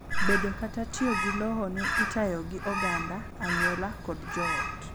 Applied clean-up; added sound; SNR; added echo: none; Bird; 1 dB; none.